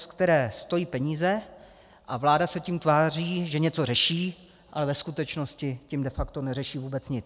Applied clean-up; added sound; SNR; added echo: none; none; none; none.